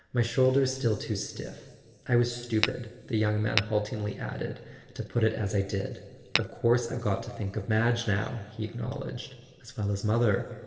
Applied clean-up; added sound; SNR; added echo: none; Tap / Glass; 5 dB; reverberation time 1.9 s.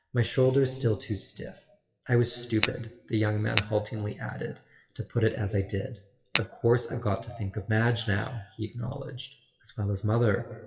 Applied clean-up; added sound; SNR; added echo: classical method WPE with log-MMSE.